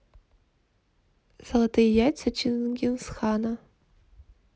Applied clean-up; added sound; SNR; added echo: none; none; none; none.